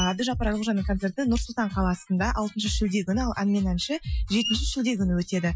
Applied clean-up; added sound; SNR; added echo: classical method Wiener filter.